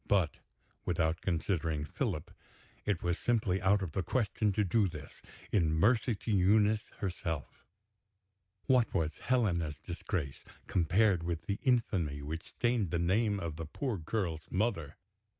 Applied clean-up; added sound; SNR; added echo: none; none; none; none.